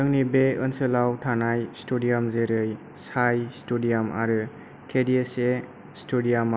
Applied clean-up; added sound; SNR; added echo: none; none; none; none.